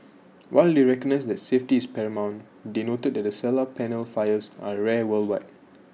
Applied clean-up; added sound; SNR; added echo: none; none; none; none.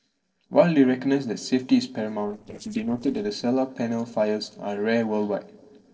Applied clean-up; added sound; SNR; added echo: neural separator model SepFormer DNS4.